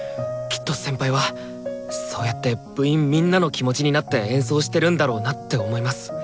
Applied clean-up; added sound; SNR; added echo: none; none; none; none.